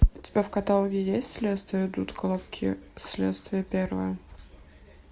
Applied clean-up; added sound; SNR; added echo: none; none; none; none.